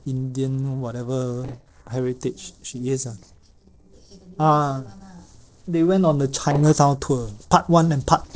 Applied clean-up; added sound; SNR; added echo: neural separator model SepFormer DNS4.